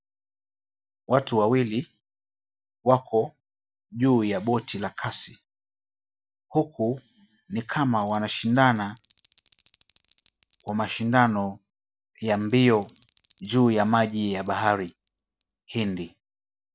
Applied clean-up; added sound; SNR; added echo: none; Bell; 7 dB; none.